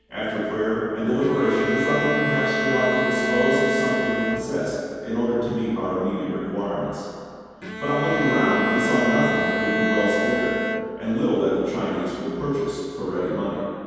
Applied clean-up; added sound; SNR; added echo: none; Bowed string instrument; 4 dB; reverberation time 2.1 s.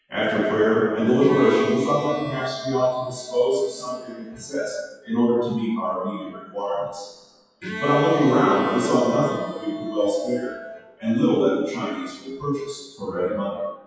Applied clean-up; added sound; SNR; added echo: classical method WPE with log-MMSE.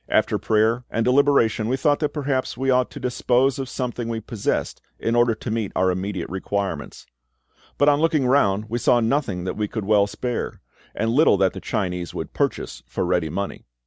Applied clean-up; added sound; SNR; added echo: none; none; none; none.